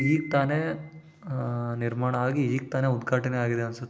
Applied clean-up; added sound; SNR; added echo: none; Piano; 19 dB; none.